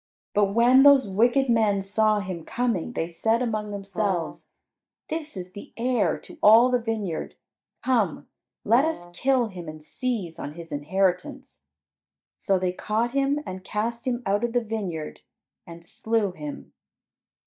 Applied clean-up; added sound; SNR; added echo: neural mask model DeepFilterNet 3.